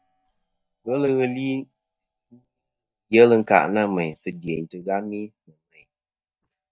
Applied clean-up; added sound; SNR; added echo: neural mask model DeepFilterNet 3.